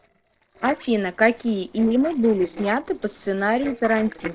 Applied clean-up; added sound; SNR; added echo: neural separator model SepFormer DNS4.